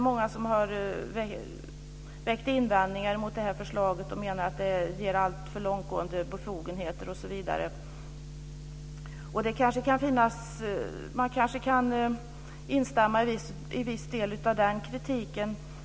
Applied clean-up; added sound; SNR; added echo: none; none; none; none.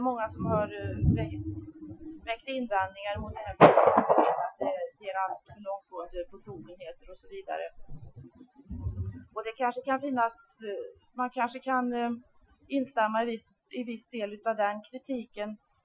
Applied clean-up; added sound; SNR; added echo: classical method Wiener filter.